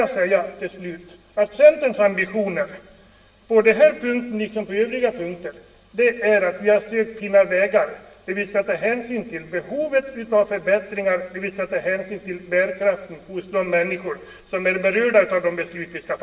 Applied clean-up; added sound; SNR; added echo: none; none; none; reverberation time 0.8 s.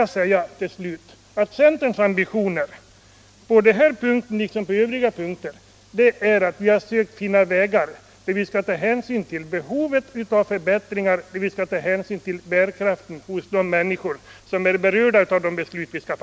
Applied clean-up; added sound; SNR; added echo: none; none; none; none.